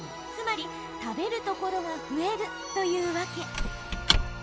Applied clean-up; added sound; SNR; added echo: none; Squeak / Wood; 3 dB; none.